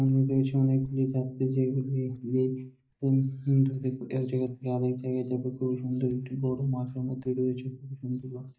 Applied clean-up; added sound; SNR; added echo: neural mask model DeepFilterNet 3.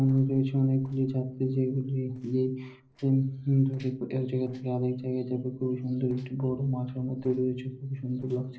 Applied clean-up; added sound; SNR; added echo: neural separator model SepFormer DNS4.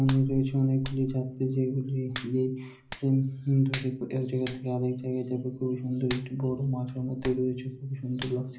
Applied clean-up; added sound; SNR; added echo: none; Hands; 15 dB; reverberation time 0.5 s.